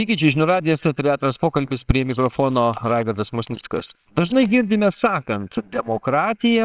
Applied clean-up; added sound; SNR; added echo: neural separator model SepFormer WHAMR!.